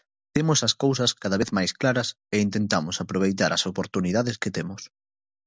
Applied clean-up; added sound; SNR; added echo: none; none; none; none.